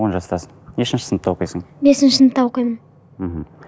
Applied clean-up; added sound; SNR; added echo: none; none; none; none.